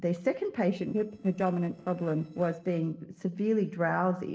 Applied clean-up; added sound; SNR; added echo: neural separator model SepFormer DNS4.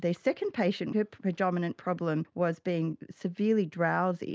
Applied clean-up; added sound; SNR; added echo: none; none; none; none.